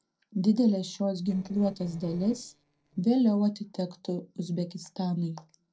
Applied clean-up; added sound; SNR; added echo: neural separator model SepFormer DNS4.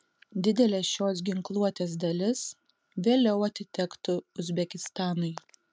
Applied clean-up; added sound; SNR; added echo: none; none; none; none.